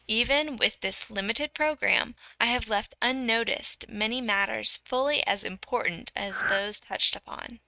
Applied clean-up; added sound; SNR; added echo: neural mask model RNNoise.